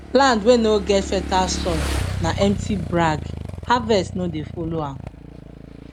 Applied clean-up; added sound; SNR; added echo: none; Motorcycle / Engine; 7 dB; none.